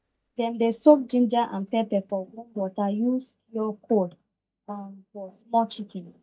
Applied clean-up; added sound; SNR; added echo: neural mask model DeepFilterNet 3.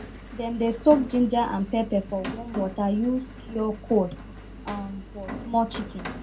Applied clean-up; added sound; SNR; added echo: none; Rain; 12 dB; reverberation time 0.2 s.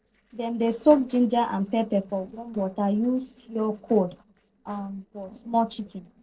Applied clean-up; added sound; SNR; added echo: neural separator model SepFormer DNS4.